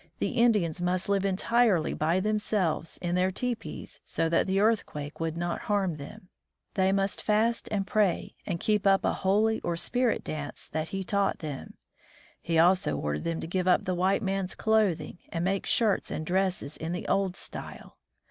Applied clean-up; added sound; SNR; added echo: none; none; none; none.